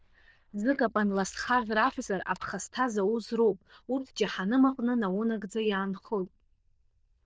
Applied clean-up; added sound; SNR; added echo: neural diffusion model UNIVERSE++.